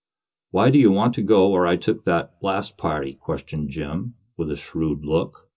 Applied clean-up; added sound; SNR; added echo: none; none; none; reverberation time 0.2 s.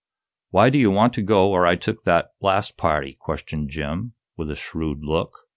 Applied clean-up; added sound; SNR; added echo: none; none; none; none.